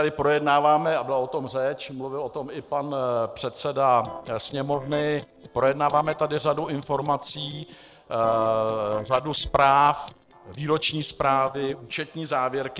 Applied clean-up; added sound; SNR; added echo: neural separator model SepFormer DNS4.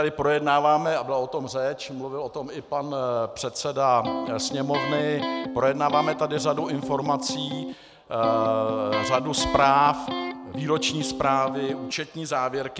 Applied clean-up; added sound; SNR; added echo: none; Electric guitar; 6 dB; none.